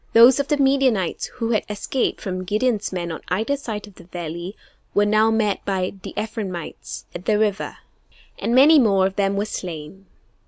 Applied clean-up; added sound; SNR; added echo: none; none; none; none.